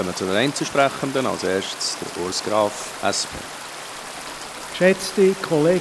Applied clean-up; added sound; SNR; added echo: none; Stream; 11 dB; none.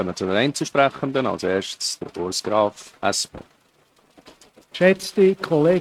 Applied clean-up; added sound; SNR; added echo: neural mask model RNNoise.